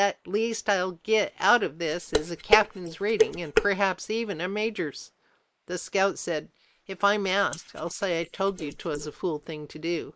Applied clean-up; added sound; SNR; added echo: neural mask model Resemble Enhance denoiser.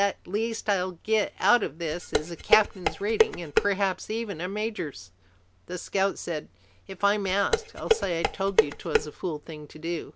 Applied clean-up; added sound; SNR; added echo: none; Dishes, pots, and pans; -1 dB; none.